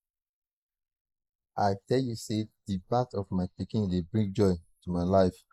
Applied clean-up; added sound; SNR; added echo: neural mask model Resemble Enhance denoiser.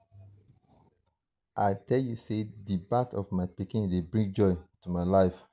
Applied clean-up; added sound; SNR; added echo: none; none; none; none.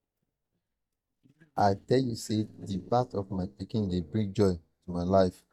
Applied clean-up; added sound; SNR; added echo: neural mask model DeepFilterNet 3.